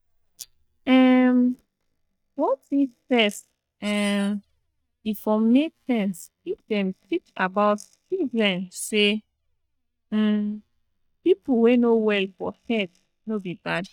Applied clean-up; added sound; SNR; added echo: neural mask model DeepFilterNet 3.